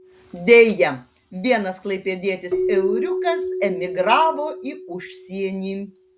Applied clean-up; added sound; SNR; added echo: none; Keyboard (musical); 7 dB; none.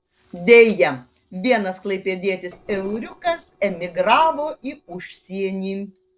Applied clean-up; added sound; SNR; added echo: neural separator model SepFormer DNS4.